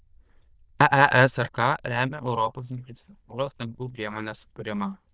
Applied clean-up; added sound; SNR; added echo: neural diffusion model UNIVERSE++.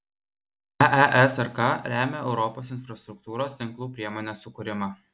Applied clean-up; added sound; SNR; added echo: none; none; none; none.